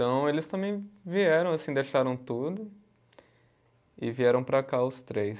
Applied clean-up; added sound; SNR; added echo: none; none; none; none.